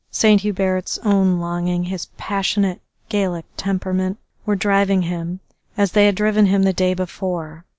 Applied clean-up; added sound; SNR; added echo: none; none; none; none.